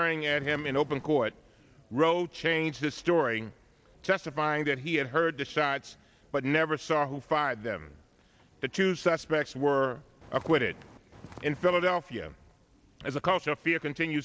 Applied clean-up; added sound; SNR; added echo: none; Walk, footsteps; 19 dB; none.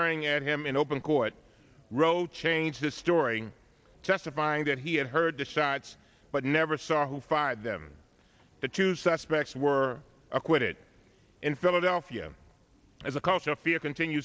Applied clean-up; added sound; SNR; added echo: none; none; none; none.